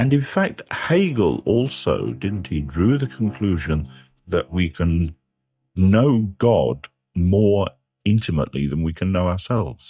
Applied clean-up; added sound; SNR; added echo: neural mask model DeepFilterNet 3.